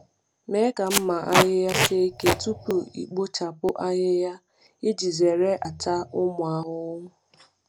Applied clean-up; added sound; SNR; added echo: none; Packing tape, duct tape; 0 dB; none.